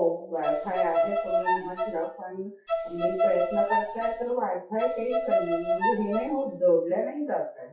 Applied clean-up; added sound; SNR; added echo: classical method WPE with log-MMSE.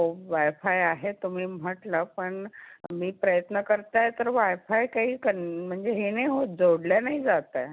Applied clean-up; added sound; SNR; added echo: none; none; none; none.